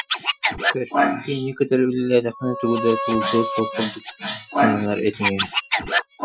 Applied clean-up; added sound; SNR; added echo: classical method Wiener filter.